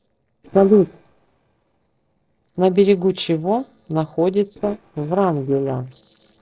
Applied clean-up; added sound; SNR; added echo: neural separator model SepFormer DNS4.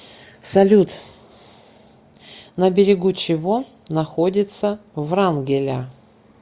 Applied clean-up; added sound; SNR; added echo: none; none; none; none.